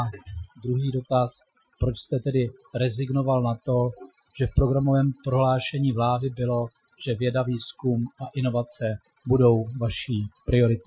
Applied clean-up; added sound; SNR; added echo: classical method Wiener filter.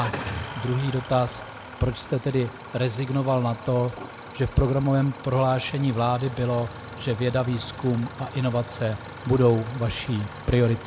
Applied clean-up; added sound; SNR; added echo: none; Idling / Engine starting; 13 dB; none.